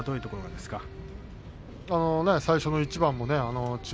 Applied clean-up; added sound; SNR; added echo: none; none; none; none.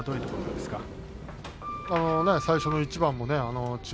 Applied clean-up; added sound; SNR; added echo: none; Sliding door; 7 dB; none.